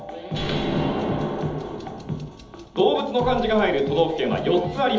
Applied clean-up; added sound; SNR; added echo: none; Boom; 17 dB; reverberation time 1.2 s.